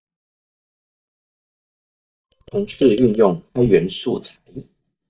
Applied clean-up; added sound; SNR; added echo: neural mask model DeepFilterNet 3.